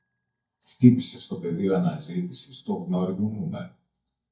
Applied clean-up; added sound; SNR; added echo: neural mask model DeepFilterNet 3.